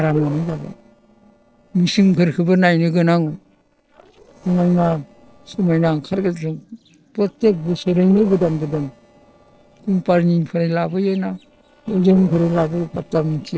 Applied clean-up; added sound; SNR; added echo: neural separator model SepFormer DNS4.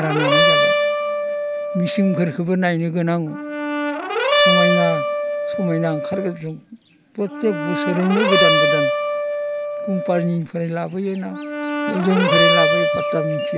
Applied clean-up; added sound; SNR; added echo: none; Brass instrument; -3 dB; none.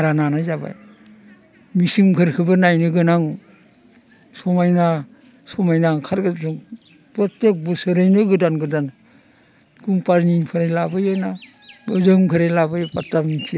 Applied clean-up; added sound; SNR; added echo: none; none; none; none.